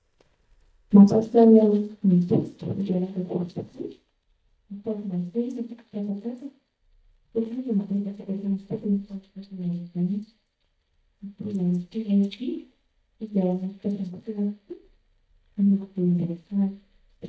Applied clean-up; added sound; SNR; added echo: neural mask model DeepFilterNet 3.